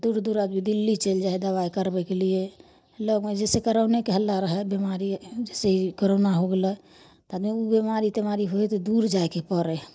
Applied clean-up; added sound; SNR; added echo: neural mask model Resemble Enhance denoiser.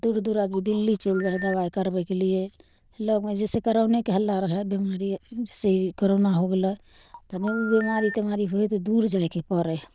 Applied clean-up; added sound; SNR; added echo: neural diffusion model UNIVERSE++.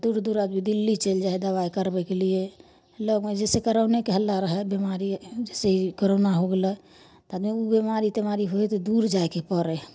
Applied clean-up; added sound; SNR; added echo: none; none; none; none.